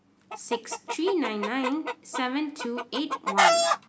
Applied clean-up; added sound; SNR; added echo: none; Chicken, rooster; -2 dB; none.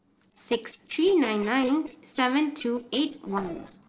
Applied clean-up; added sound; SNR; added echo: neural separator model SepFormer DNS4.